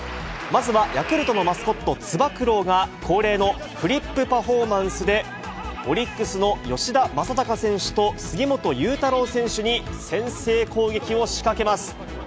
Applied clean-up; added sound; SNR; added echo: none; none; none; none.